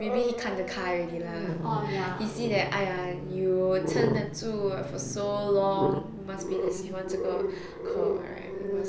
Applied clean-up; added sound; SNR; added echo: none; Growling; 2 dB; none.